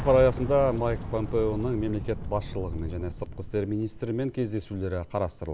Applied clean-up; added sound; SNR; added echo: none; Boom; 9 dB; none.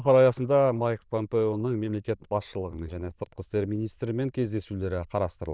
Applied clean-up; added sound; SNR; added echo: neural diffusion model UNIVERSE++.